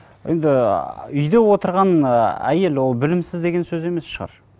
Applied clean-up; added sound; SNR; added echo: none; none; none; none.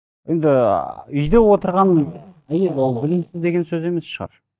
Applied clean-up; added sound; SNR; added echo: neural mask model DeepFilterNet 3.